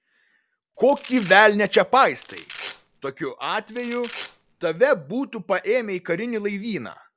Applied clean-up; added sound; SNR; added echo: none; Domestic sounds, home sounds; 10 dB; none.